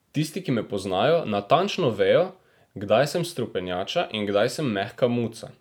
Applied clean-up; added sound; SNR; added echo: none; none; none; none.